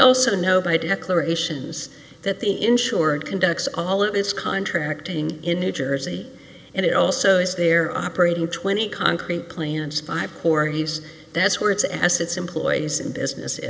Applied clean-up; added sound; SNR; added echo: none; none; none; none.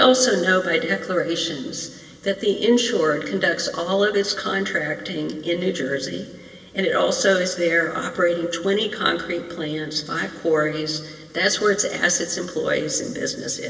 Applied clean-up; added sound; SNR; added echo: none; none; none; reverberation time 2.9 s.